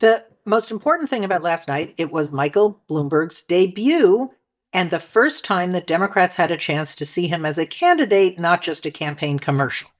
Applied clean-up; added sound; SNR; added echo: neural mask model DeepFilterNet 3.